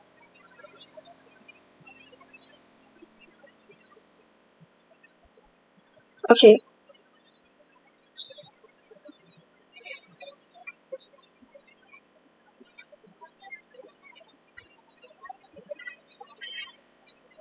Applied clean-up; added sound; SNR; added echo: classical method spectral subtraction.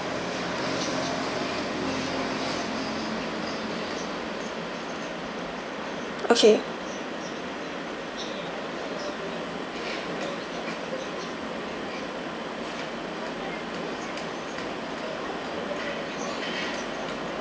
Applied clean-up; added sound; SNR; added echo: none; Cough; 17 dB; none.